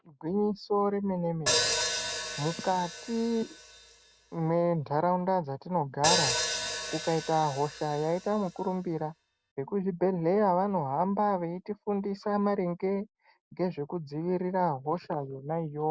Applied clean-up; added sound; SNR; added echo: none; Hi-hat; 4 dB; none.